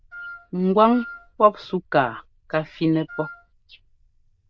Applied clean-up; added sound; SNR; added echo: neural diffusion model UNIVERSE++.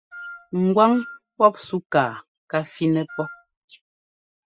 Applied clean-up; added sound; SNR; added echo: classical method spectral subtraction.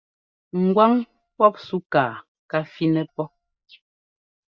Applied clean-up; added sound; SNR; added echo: neural mask model DeepFilterNet 3.